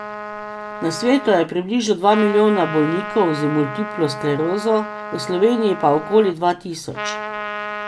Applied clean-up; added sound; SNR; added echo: none; Trumpet; 10 dB; none.